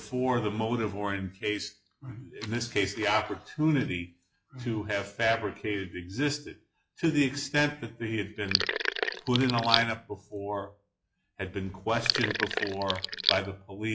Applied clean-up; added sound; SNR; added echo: classical method log-MMSE.